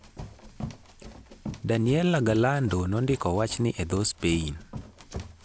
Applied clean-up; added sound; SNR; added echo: none; Run; 14 dB; none.